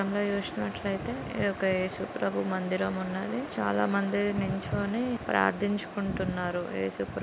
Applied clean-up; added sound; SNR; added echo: none; none; none; none.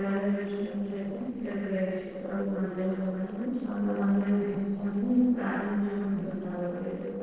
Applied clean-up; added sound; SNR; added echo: neural separator model SepFormer DNS4.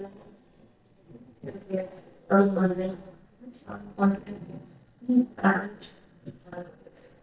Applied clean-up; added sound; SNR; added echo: neural mask model DeepFilterNet 3.